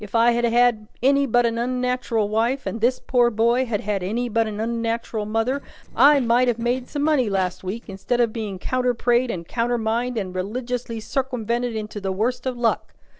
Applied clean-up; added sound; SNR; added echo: neural separator model SepFormer DNS4.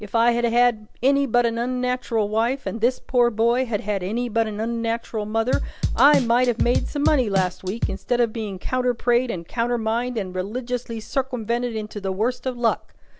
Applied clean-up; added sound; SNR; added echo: none; Drum / Drum kit; 3 dB; none.